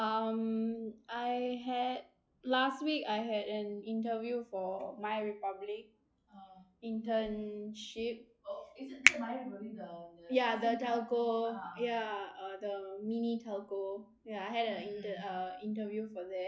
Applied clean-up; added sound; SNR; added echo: classical method log-MMSE.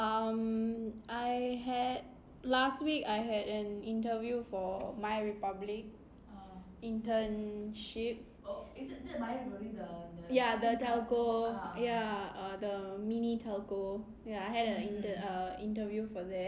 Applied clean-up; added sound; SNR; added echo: none; none; none; none.